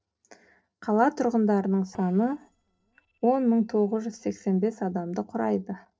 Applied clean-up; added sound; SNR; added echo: neural separator model SepFormer DNS4.